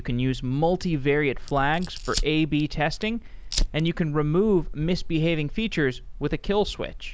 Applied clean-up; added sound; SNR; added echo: none; Fire; 7 dB; none.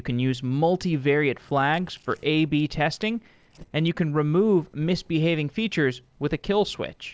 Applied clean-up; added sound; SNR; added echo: neural separator model SepFormer DNS4.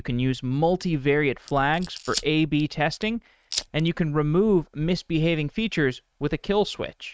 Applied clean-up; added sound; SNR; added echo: neural mask model RNNoise.